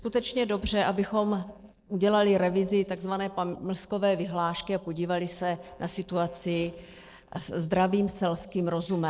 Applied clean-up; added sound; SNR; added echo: neural separator model SepFormer DNS4.